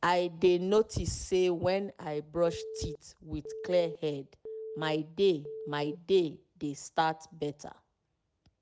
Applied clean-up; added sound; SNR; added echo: none; Telephone; 11 dB; none.